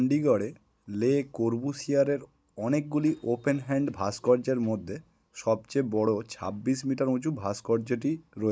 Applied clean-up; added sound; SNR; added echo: none; none; none; none.